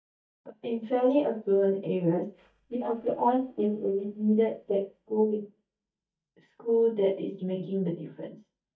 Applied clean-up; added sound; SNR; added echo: neural mask model DeepFilterNet 3.